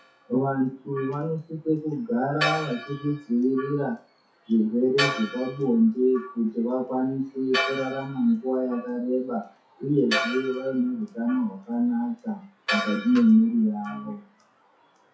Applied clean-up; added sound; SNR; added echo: classical method WPE with log-MMSE.